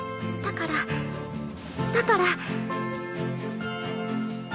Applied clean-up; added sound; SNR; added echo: none; none; none; none.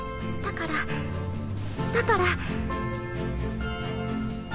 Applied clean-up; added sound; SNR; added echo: none; Mechanisms / Bicycle; 4 dB; none.